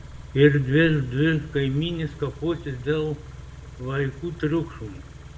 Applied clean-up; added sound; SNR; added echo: none; Idling / Car; 15 dB; reverberation time 1.4 s.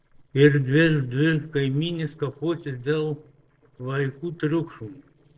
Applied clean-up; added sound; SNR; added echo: neural separator model SepFormer DNS4.